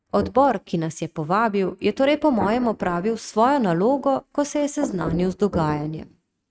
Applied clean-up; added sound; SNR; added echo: neural mask model RNNoise.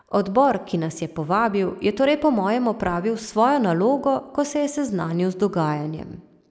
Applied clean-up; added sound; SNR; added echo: none; none; none; none.